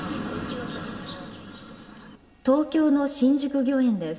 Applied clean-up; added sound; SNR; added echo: none; none; none; reverberation time 3.0 s.